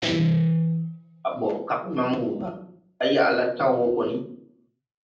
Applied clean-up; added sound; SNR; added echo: none; Guitar; 0 dB; reverberation time 0.6 s.